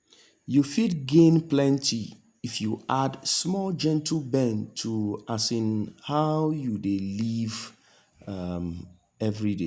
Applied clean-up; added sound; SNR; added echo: none; none; none; none.